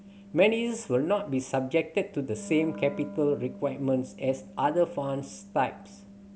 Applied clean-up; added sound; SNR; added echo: none; Wind instrument, woodwind instrument; 17 dB; none.